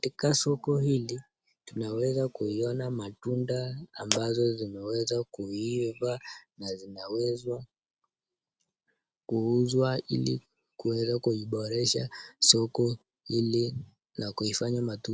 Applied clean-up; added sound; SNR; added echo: none; none; none; none.